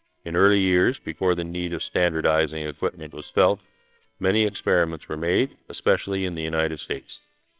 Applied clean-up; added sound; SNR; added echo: neural separator model SepFormer WHAMR!.